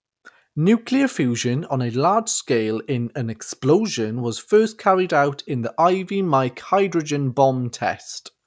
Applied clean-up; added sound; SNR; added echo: none; none; none; none.